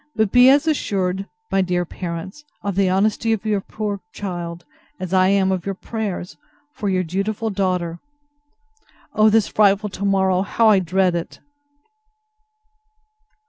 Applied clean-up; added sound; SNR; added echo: none; none; none; none.